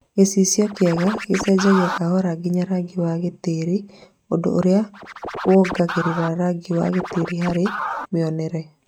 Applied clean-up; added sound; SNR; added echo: neural mask model RNNoise.